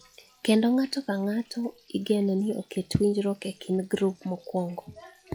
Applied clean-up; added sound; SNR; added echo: classical method log-MMSE.